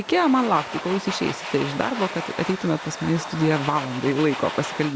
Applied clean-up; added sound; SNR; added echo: none; Domestic sounds, home sounds; 9 dB; none.